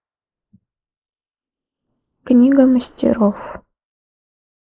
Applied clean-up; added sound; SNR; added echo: neural mask model Resemble Enhance denoiser.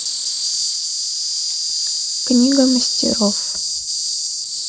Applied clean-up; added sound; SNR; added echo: neural mask model RNNoise.